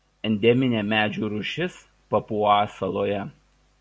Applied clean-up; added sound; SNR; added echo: none; none; none; none.